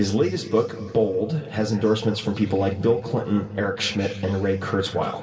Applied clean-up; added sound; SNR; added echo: none; none; none; reverberation time 2.4 s.